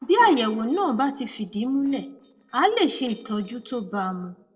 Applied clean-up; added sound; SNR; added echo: neural separator model SepFormer DNS4.